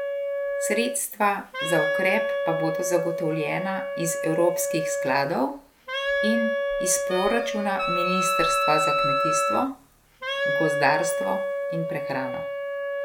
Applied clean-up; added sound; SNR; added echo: none; Wind instrument, woodwind instrument + Wind instrument, woodwind instrument; -1 dB; none.